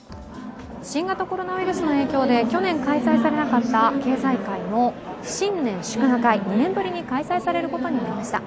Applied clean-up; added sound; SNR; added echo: none; none; none; none.